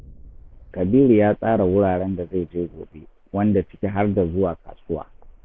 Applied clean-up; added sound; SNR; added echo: neural mask model Resemble Enhance denoiser.